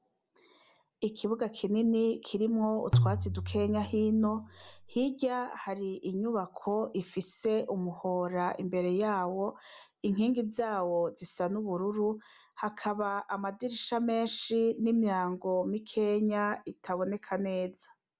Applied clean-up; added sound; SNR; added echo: none; Tabla; 1 dB; none.